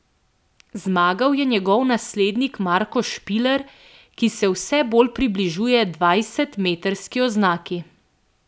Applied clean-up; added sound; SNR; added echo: none; none; none; none.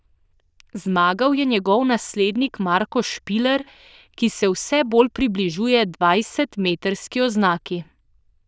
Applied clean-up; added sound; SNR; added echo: neural diffusion model UNIVERSE++.